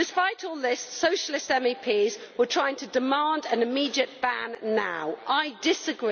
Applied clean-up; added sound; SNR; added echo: none; none; none; none.